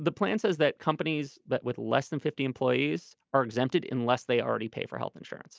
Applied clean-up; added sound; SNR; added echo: none; none; none; none.